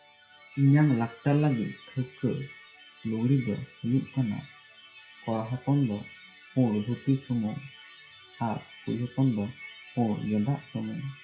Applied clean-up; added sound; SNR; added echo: classical method WPE with log-MMSE.